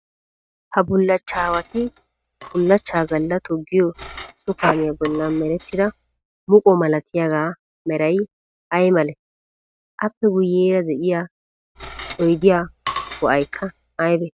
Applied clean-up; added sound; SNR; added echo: neural mask model RNNoise.